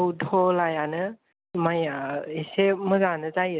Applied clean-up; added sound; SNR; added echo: none; none; none; none.